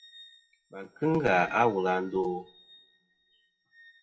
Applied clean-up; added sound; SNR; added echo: classical method WPE with log-MMSE.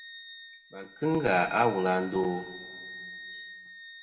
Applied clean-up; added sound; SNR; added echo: none; Wind instrument, woodwind instrument; 15 dB; reverberation time 1.4 s.